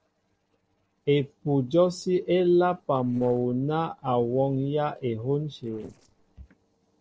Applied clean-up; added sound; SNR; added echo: neural separator model SepFormer DNS4.